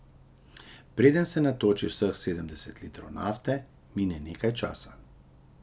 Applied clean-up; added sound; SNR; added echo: none; none; none; none.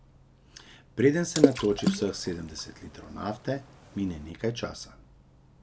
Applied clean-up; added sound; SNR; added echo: none; Water / Splash, splatter; 0 dB; none.